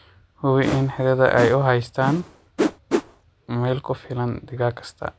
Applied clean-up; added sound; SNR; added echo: none; Whoosh, swoosh, swish; 6 dB; none.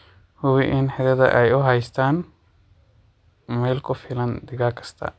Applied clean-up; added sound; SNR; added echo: none; none; none; none.